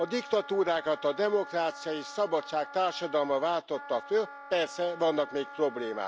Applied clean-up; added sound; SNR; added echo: none; Wind instrument, woodwind instrument; 15 dB; none.